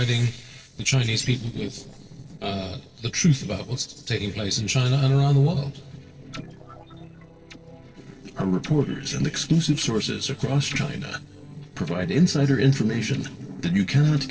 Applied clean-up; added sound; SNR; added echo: neural separator model SepFormer DNS4.